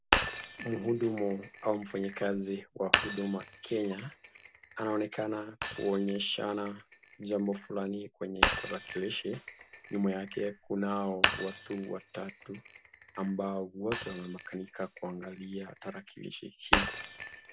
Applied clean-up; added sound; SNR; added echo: none; Shatter; -1 dB; none.